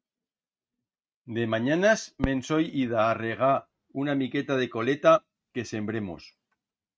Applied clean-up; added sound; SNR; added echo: neural mask model RNNoise.